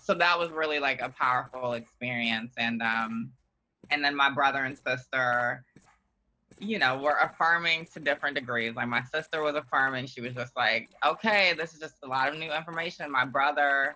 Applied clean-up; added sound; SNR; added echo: neural separator model SepFormer DNS4.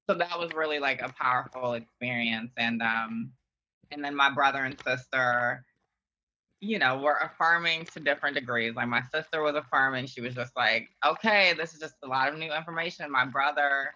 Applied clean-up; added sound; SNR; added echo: neural mask model DeepFilterNet 3.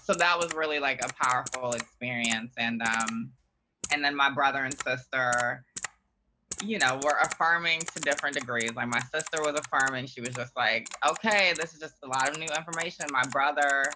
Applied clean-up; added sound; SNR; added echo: none; Typing; 11 dB; none.